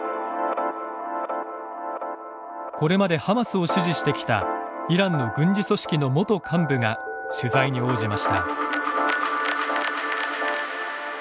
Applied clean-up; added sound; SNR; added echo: none; Telephone; 12 dB; none.